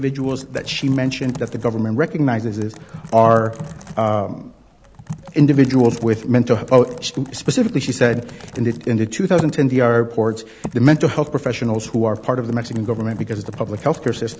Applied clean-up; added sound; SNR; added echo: none; Typing; 17 dB; none.